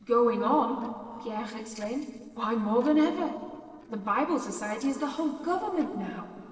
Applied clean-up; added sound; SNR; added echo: neural separator model SepFormer DNS4.